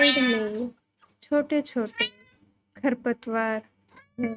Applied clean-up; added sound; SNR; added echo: neural mask model RNNoise.